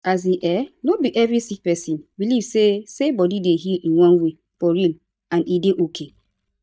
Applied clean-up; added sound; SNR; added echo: neural mask model DeepFilterNet 3.